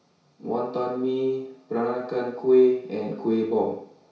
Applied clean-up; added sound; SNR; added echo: none; none; none; reverberation time 0.6 s.